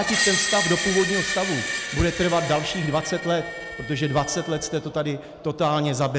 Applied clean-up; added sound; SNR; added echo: none; Screech; 5 dB; none.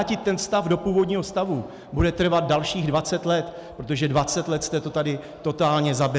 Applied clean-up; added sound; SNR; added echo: none; none; none; none.